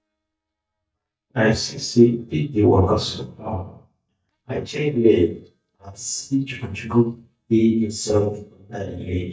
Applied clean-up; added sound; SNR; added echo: neural mask model DeepFilterNet 3.